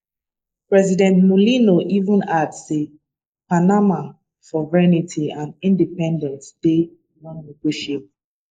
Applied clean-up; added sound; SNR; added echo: neural mask model Resemble Enhance denoiser.